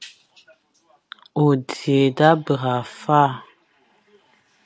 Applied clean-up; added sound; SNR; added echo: none; none; none; none.